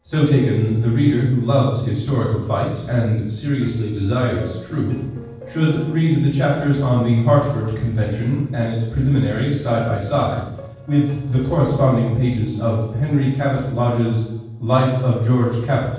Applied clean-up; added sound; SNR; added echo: neural separator model SepFormer DNS4.